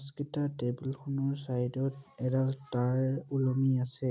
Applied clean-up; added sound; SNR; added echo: none; none; none; none.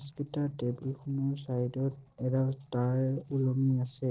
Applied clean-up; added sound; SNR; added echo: neural separator model SepFormer DNS4.